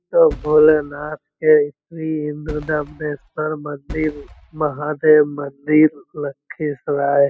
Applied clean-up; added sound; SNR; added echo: classical method spectral subtraction.